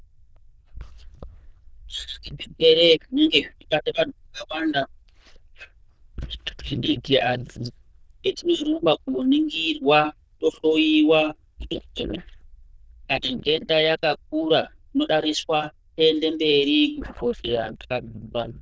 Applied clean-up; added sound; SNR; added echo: neural diffusion model UNIVERSE++.